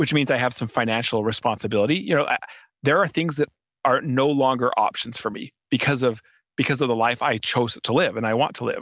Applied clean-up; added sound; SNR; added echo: none; none; none; none.